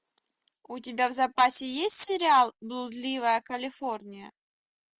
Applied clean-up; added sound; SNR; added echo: none; none; none; none.